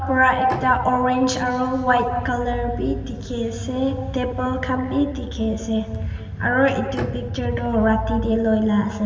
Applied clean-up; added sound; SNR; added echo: none; Bowed string instrument; 17 dB; reverberation time 2.2 s.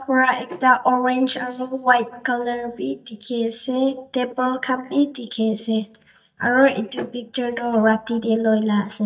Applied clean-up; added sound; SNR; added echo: neural mask model DeepFilterNet 3.